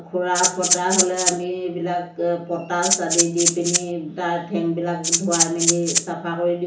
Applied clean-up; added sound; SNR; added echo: none; Rattle (instrument); -3 dB; reverberation time 0.8 s.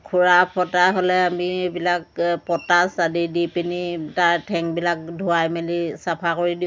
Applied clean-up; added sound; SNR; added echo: none; none; none; none.